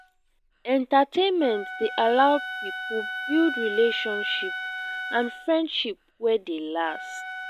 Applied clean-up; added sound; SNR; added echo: none; Wind instrument, woodwind instrument; 9 dB; none.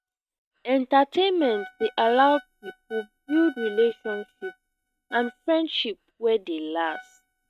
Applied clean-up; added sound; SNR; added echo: neural mask model RNNoise.